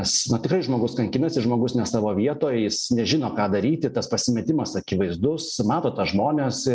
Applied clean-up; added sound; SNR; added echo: none; none; none; none.